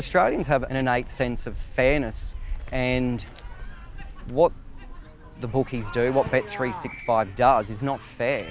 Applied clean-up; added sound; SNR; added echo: none; none; none; none.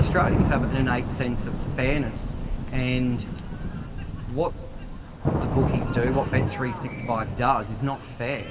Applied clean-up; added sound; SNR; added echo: none; Thunder / Rain; 1 dB; reverberation time 1.3 s.